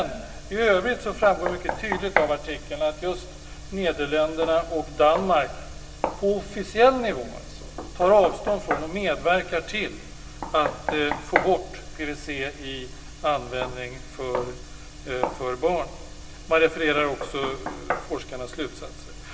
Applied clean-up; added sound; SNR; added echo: none; Knock; 10 dB; reverberation time 1.6 s.